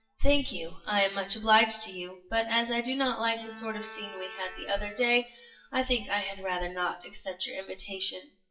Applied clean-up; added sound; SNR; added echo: classical method WPE with log-MMSE.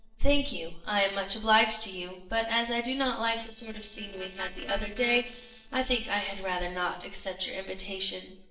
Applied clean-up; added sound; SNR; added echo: neural separator model SepFormer DNS4.